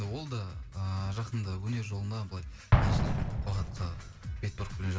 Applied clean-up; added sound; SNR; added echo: none; Explosion; -1 dB; reverberation time 1.4 s.